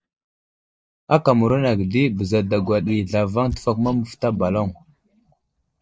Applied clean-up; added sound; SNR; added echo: neural mask model DeepFilterNet 3.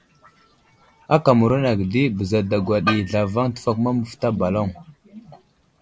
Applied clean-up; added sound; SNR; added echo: none; none; none; none.